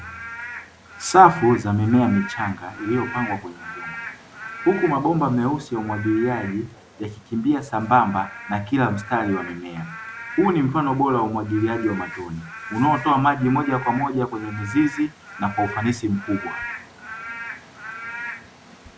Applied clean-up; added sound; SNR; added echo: none; Rain / Frog; 13 dB; none.